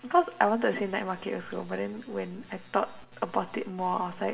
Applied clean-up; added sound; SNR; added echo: none; none; none; reverberation time 1.4 s.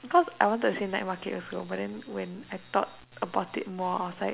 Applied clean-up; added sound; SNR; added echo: none; none; none; none.